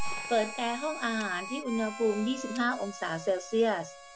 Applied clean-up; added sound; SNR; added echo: none; Harmonica + Gunshot, gunfire; 8 dB; none.